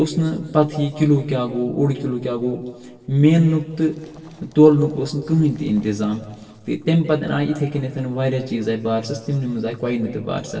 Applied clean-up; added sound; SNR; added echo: neural separator model SepFormer DNS4.